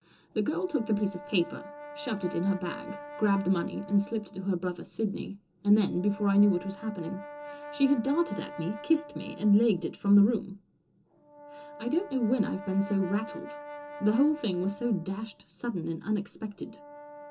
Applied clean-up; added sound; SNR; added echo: none; Brass instrument; 16 dB; reverberation time 0.2 s.